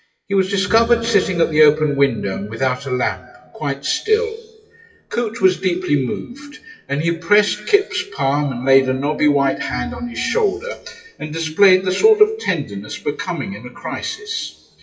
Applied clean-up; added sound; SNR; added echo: classical method WPE with log-MMSE.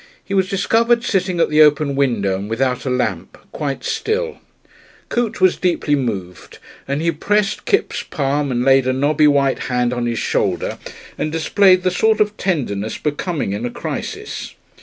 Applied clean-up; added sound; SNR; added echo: none; none; none; none.